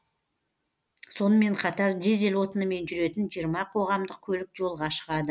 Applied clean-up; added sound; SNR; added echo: none; none; none; none.